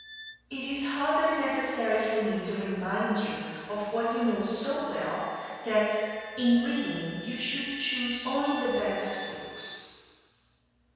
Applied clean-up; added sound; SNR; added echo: none; Wind instrument, woodwind instrument; 18 dB; reverberation time 1.9 s.